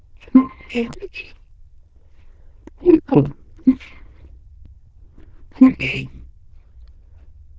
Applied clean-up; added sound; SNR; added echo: neural diffusion model UNIVERSE++.